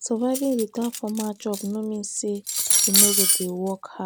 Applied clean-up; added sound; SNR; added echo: none; Cutlery, silverware; -2 dB; none.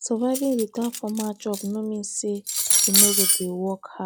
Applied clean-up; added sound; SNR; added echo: classical method log-MMSE.